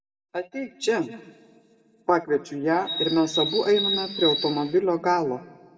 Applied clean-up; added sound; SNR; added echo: none; Bird; 3 dB; reverberation time 1.1 s.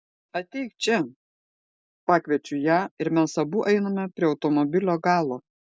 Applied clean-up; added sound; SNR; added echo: none; none; none; none.